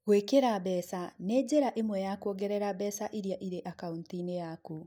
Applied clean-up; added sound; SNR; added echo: none; none; none; none.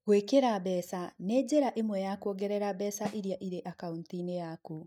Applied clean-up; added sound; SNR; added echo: neural mask model RNNoise.